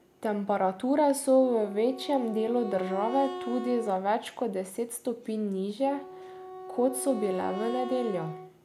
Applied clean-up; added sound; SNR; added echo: none; Wind instrument, woodwind instrument; 12 dB; none.